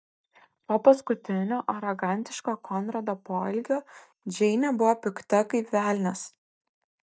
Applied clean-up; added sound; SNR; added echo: neural mask model DeepFilterNet 3.